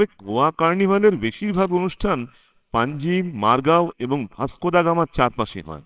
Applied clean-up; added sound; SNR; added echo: neural separator model SepFormer WHAMR!.